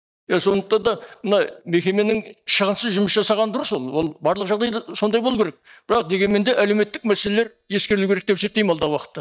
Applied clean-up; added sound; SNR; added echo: neural mask model DeepFilterNet 3.